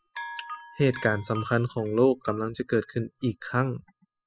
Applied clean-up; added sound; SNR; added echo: classical method spectral subtraction.